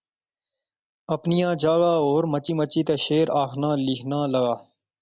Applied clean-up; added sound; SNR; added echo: none; none; none; none.